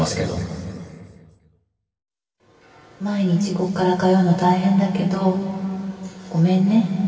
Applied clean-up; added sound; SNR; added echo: none; none; none; reverberation time 2.5 s.